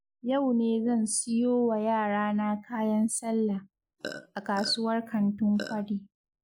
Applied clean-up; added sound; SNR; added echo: neural mask model Resemble Enhance denoiser.